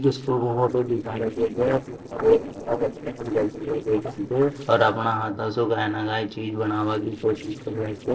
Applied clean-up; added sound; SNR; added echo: neural separator model SepFormer DNS4.